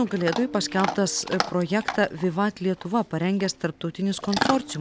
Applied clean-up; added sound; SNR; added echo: none; Chewing, mastication / Dog; 8 dB; none.